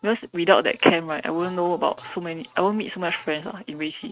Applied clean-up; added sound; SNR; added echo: neural mask model RNNoise.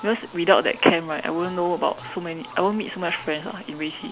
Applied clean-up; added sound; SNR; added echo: none; Fowl; 20 dB; none.